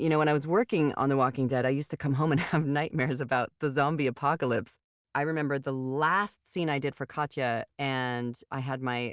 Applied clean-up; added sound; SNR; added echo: none; none; none; none.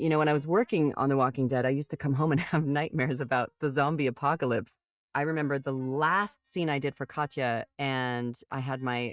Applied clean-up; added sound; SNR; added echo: neural mask model DeepFilterNet 3.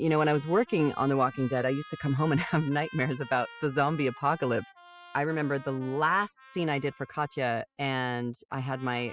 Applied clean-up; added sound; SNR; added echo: classical method spectral subtraction.